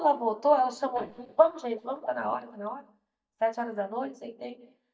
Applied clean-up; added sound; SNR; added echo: neural mask model DeepFilterNet 3.